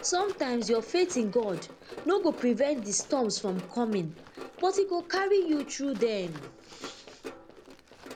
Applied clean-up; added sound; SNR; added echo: none; Run; 16 dB; none.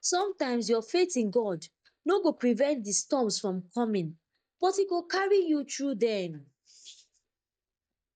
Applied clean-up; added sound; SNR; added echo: neural mask model DeepFilterNet 3.